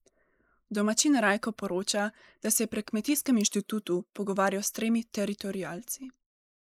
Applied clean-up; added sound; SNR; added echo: neural mask model Resemble Enhance denoiser.